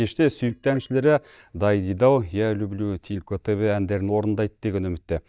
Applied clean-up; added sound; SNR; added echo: neural mask model DeepFilterNet 3.